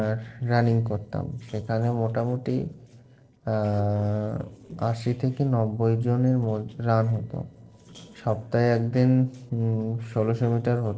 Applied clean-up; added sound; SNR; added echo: neural separator model SepFormer DNS4.